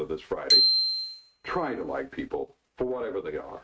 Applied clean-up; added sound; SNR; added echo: neural mask model RNNoise.